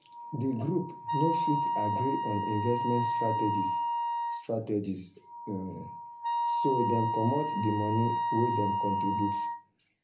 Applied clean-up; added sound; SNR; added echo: none; Wind instrument, woodwind instrument; -1 dB; reverberation time 0.3 s.